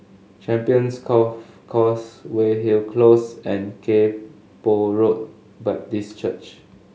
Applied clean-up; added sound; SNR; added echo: none; none; none; none.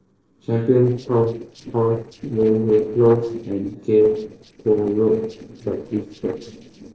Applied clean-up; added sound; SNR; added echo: neural separator model SepFormer DNS4.